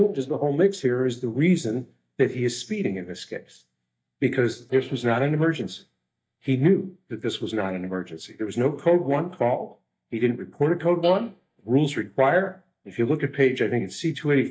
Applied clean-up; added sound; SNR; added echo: neural mask model DeepFilterNet 3.